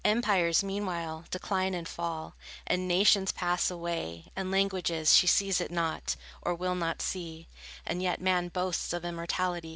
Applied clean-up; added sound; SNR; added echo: none; none; none; none.